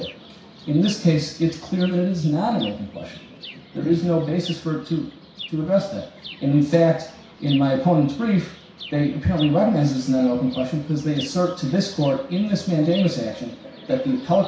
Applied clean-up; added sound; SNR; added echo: none; Chirp, tweet; 19 dB; reverberation time 0.6 s.